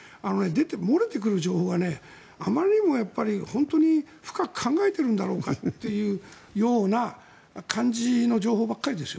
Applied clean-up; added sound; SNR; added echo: none; none; none; none.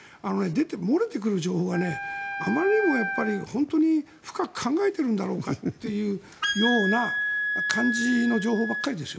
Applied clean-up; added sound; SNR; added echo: none; Wind instrument, woodwind instrument + Wind instrument, woodwind instrument; 4 dB; none.